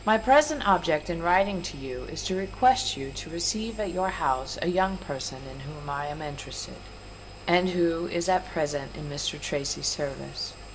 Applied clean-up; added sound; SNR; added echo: none; Engine; 15 dB; reverberation time 1.9 s.